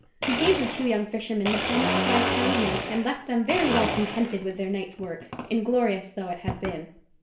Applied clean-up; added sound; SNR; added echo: none; Domestic sounds, home sounds; 3 dB; reverberation time 0.5 s.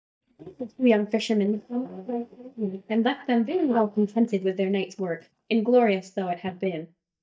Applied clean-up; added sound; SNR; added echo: neural mask model DeepFilterNet 3.